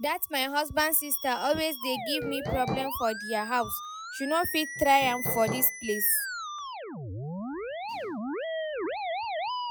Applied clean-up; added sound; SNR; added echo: classical method log-MMSE.